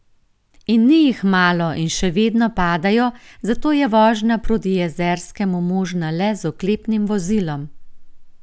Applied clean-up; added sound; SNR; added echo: none; none; none; none.